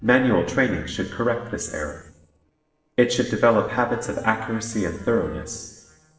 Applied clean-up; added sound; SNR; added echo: neural separator model SepFormer DNS4.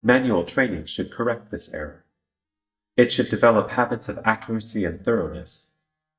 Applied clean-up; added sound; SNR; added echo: neural mask model DeepFilterNet 3.